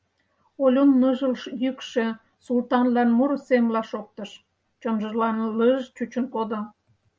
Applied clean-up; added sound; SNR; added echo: none; none; none; none.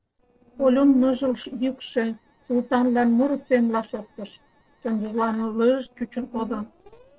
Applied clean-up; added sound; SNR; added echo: neural separator model SepFormer DNS4.